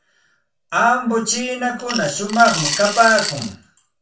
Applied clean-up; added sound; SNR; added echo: none; Coin (dropping) / Glass; 7 dB; reverberation time 0.3 s.